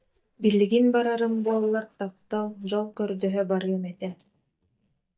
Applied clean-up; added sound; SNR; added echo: neural mask model DeepFilterNet 3.